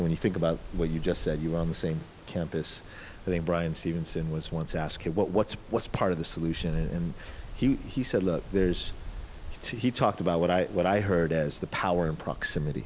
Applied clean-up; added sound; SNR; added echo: none; Wind; 11 dB; none.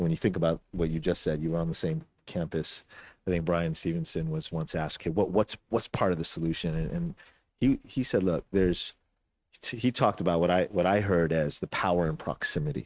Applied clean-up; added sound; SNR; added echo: neural mask model RNNoise.